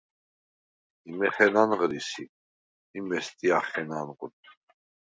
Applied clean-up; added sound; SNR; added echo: none; none; none; none.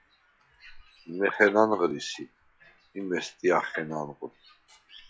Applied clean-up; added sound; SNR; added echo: classical method log-MMSE.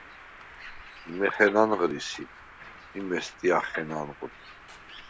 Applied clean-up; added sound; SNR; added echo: none; Bird; 18 dB; none.